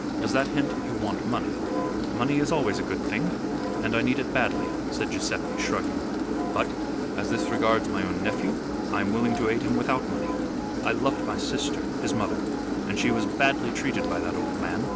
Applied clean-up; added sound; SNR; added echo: none; Engine; -1 dB; none.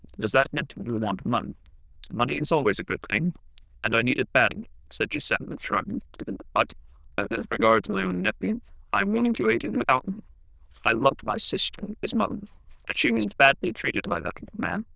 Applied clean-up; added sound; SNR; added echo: neural diffusion model UNIVERSE++.